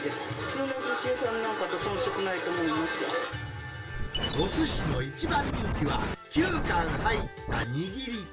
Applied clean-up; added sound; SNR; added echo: none; Scratching (performance technique); 1 dB; reverberation time 0.1 s.